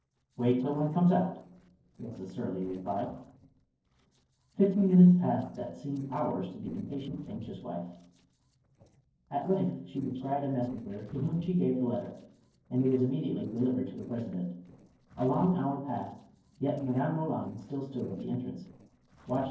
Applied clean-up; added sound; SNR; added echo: neural separator model SepFormer DNS4.